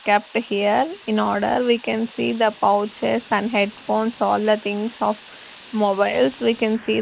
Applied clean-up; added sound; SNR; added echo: neural mask model Resemble Enhance denoiser.